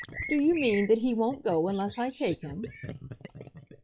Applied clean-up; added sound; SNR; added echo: classical method log-MMSE.